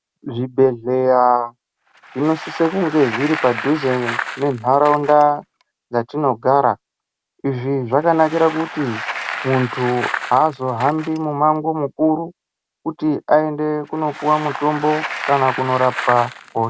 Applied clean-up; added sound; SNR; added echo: none; Bicycle; 12 dB; none.